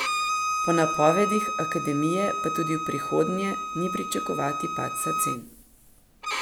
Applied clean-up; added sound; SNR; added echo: none; Bowed string instrument; 2 dB; none.